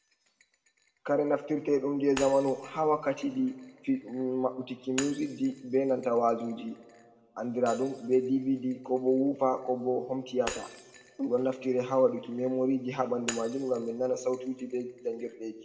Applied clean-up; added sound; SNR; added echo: none; Shatter; 18 dB; reverberation time 1.3 s.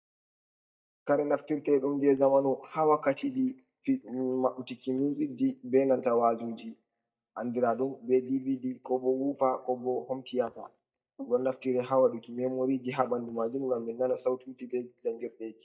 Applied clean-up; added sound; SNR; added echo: neural mask model DeepFilterNet 3.